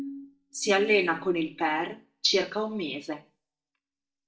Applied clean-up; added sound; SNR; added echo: neural mask model DeepFilterNet 3.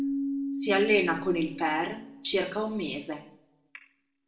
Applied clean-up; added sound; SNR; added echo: none; Keyboard (musical); 7 dB; reverberation time 0.5 s.